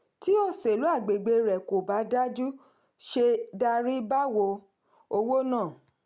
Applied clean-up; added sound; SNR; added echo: none; none; none; none.